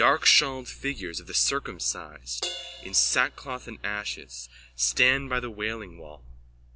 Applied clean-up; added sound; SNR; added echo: none; Crash cymbal; 18 dB; none.